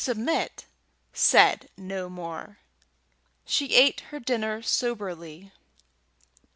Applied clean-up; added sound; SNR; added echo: none; none; none; none.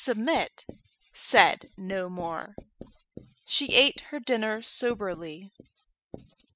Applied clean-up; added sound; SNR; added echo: classical method spectral subtraction.